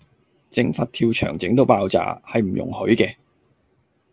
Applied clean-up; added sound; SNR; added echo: none; none; none; none.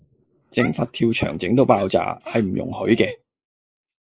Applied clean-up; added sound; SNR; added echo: neural mask model Resemble Enhance denoiser.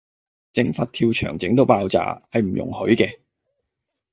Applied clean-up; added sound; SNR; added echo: neural mask model DeepFilterNet 3.